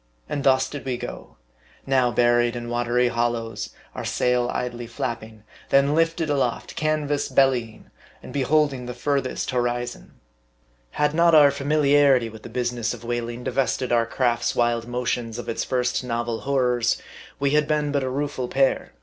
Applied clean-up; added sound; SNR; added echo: none; none; none; none.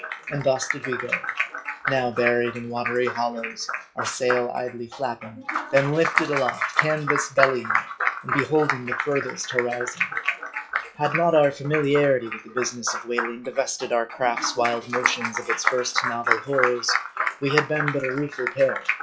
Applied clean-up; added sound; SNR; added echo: classical method log-MMSE.